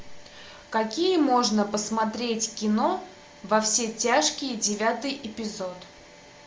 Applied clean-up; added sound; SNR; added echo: none; none; none; none.